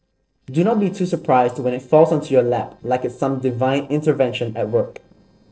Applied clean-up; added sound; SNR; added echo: neural separator model SepFormer DNS4.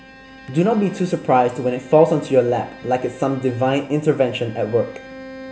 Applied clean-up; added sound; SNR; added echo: none; Bowed string instrument; 19 dB; none.